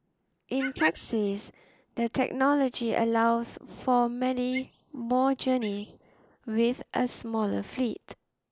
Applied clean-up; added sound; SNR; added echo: neural mask model Resemble Enhance denoiser.